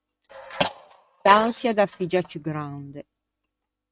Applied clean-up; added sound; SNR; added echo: neural mask model RNNoise.